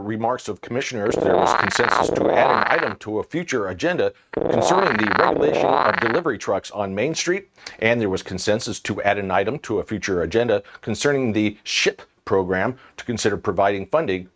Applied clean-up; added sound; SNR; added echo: neural mask model RNNoise.